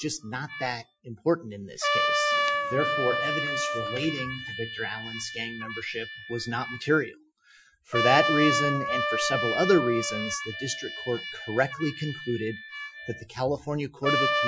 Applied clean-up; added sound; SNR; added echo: classical method Wiener filter.